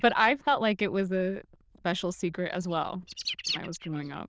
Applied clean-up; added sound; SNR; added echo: neural diffusion model UNIVERSE++.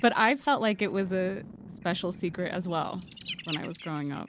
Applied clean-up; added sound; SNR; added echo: none; Bird + Boom; 13 dB; none.